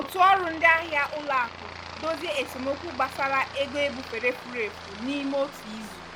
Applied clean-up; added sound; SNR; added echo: none; Aircraft; 13 dB; none.